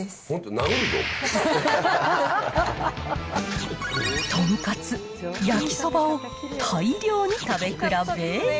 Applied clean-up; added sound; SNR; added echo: none; none; none; none.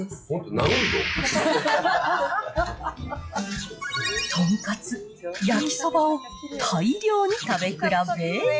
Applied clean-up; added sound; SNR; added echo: classical method log-MMSE.